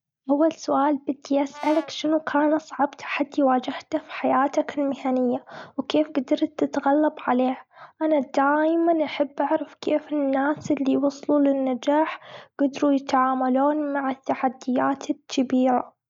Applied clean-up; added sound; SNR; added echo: none; Brass instrument; 18 dB; none.